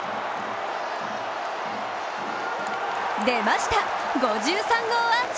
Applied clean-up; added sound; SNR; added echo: none; none; none; none.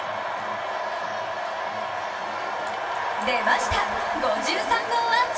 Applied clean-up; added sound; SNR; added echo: none; none; none; reverberation time 2.6 s.